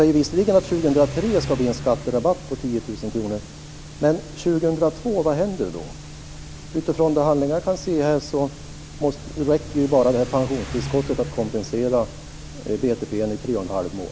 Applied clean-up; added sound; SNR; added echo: none; Accelerating, revving, vroom / Car; 16 dB; none.